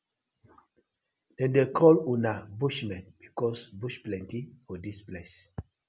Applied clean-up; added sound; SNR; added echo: none; none; none; none.